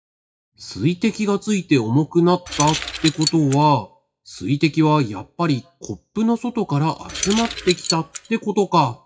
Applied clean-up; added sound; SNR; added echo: classical method WPE with log-MMSE.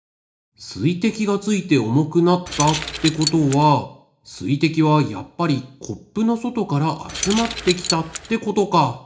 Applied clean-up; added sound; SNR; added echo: none; Keys jangling; 7 dB; reverberation time 0.4 s.